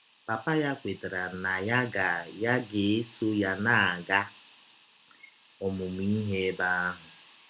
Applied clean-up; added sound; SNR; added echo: none; none; none; none.